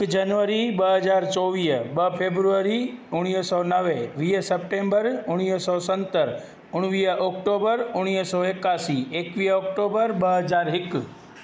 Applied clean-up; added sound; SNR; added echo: none; none; none; none.